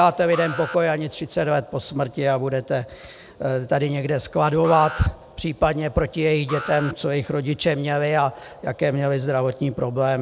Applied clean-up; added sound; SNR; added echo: none; Alarm; 15 dB; none.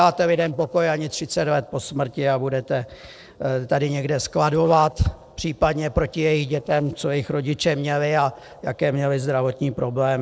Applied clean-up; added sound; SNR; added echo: neural separator model SepFormer DNS4.